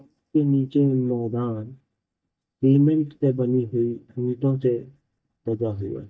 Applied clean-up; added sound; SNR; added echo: neural mask model DeepFilterNet 3.